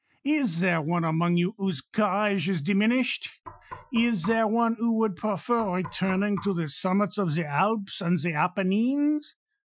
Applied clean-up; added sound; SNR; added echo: classical method Wiener filter.